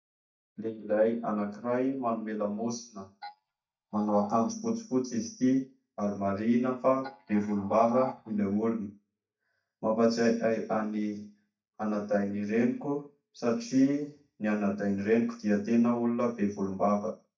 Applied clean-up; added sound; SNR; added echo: neural mask model DeepFilterNet 3.